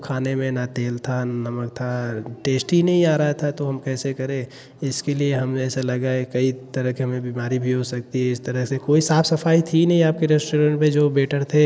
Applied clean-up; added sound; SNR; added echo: none; none; none; none.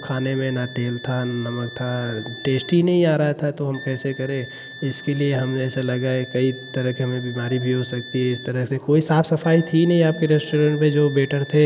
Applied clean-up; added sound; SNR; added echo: none; Wind instrument, woodwind instrument; 18 dB; none.